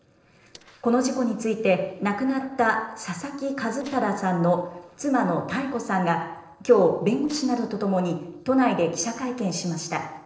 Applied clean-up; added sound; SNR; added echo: neural separator model SepFormer DNS4.